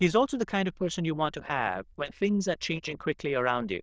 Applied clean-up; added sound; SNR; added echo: neural diffusion model UNIVERSE++.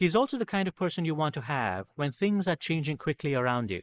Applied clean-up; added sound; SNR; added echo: neural mask model Resemble Enhance denoiser.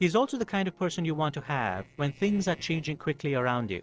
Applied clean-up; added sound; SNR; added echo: neural separator model SepFormer DNS4.